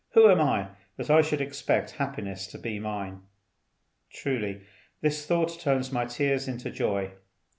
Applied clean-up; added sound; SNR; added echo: none; none; none; none.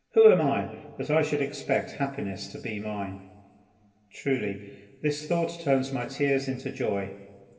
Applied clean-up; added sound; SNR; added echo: none; none; none; reverberation time 2.6 s.